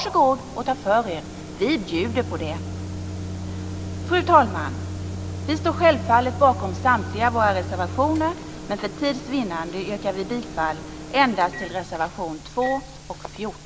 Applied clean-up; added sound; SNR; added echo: none; Microwave oven; 9 dB; none.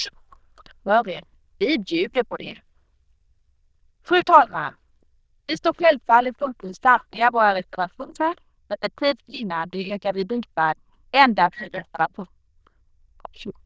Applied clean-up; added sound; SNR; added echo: neural diffusion model UNIVERSE++.